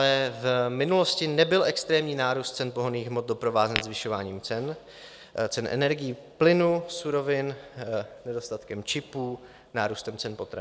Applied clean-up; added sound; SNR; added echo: none; Tap / Glass; 8 dB; none.